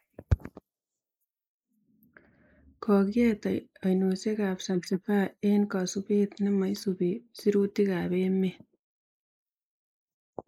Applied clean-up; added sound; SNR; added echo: neural mask model Resemble Enhance denoiser.